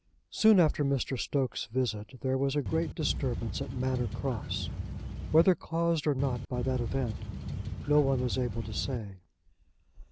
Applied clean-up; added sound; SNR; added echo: none; Boat, Water vehicle; 5 dB; none.